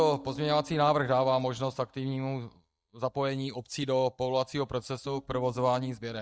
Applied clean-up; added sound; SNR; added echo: neural mask model DeepFilterNet 3.